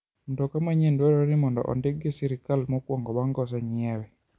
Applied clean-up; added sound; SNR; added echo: none; none; none; none.